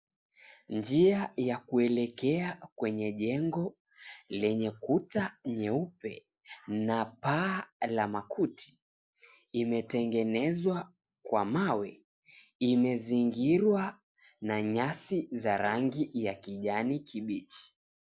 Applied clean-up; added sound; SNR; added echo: neural mask model Resemble Enhance denoiser.